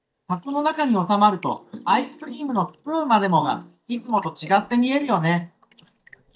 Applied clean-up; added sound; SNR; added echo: neural mask model DeepFilterNet 3.